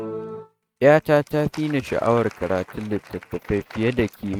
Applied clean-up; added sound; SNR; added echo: neural mask model RNNoise.